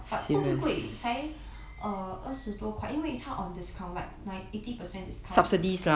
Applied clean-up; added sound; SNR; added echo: none; Glass; 15 dB; none.